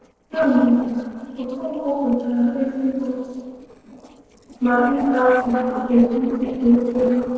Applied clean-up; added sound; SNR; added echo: neural separator model SepFormer DNS4.